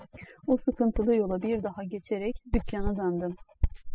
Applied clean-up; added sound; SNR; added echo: classical method spectral subtraction.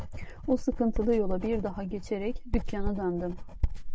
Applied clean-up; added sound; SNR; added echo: none; Writing; 1 dB; none.